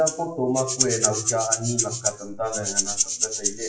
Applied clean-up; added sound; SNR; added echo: classical method WPE with log-MMSE.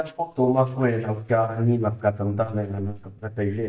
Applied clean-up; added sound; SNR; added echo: neural mask model DeepFilterNet 3.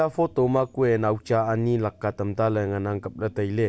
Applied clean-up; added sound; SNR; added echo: none; none; none; none.